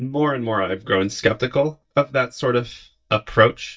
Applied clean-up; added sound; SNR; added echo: neural mask model DeepFilterNet 3.